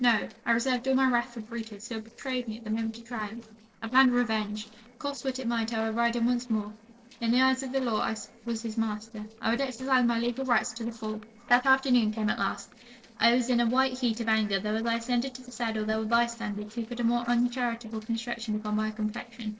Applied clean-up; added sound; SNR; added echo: neural separator model SepFormer DNS4.